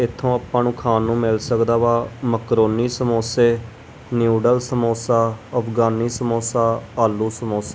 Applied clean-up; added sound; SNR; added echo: none; none; none; none.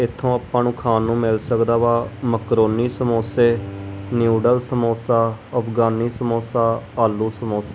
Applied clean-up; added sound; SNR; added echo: none; Bowed string instrument; 19 dB; none.